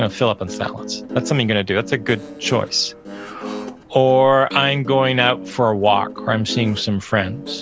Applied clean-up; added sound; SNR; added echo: none; Guitar; 13 dB; none.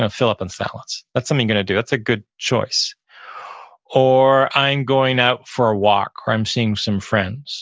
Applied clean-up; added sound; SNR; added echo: none; none; none; none.